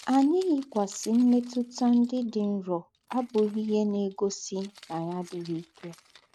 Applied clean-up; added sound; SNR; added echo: neural mask model RNNoise.